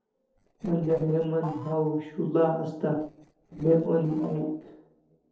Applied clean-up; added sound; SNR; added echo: neural separator model SepFormer DNS4.